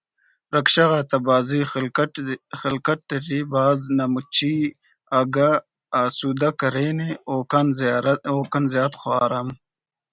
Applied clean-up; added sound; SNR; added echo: none; none; none; none.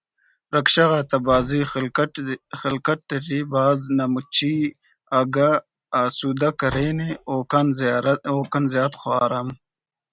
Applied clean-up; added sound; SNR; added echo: none; Slam; 19 dB; none.